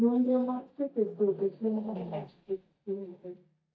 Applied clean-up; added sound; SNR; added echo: neural mask model DeepFilterNet 3.